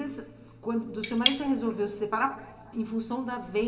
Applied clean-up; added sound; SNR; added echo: none; Cutlery, silverware / Tap; 1 dB; reverberation time 3.0 s.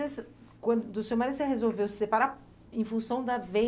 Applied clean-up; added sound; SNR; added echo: none; none; none; none.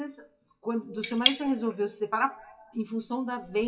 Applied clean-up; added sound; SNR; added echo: classical method WPE with log-MMSE.